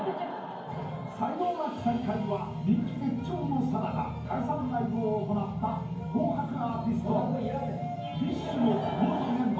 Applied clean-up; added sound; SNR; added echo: none; none; none; reverberation time 0.9 s.